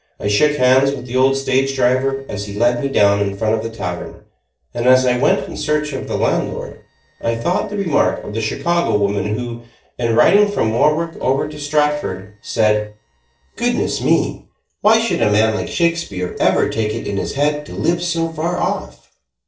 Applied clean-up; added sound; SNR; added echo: neural separator model SepFormer DNS4.